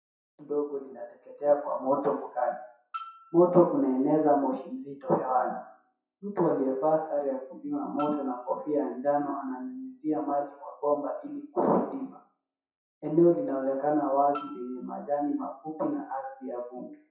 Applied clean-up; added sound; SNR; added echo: classical method WPE with log-MMSE.